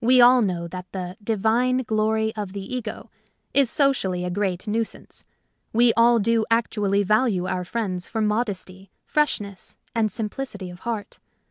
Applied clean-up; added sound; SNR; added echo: none; none; none; none.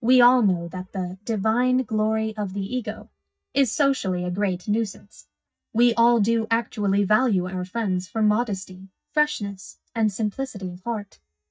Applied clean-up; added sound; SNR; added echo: neural mask model DeepFilterNet 3.